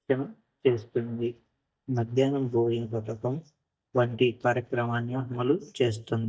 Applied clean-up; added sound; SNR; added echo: neural mask model DeepFilterNet 3.